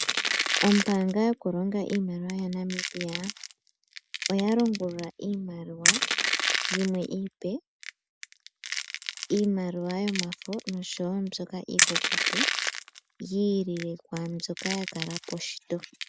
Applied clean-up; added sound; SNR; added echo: none; Crushing; 2 dB; none.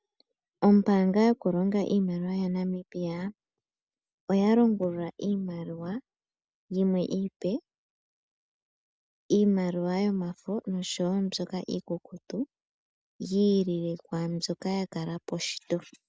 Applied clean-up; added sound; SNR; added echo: none; none; none; none.